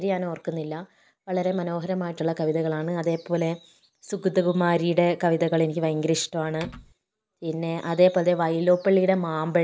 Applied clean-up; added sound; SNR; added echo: none; Typing; 17 dB; none.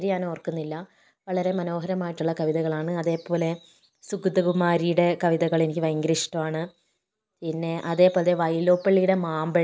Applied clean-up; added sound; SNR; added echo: none; none; none; none.